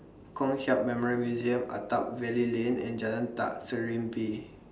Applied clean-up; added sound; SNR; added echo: none; none; none; none.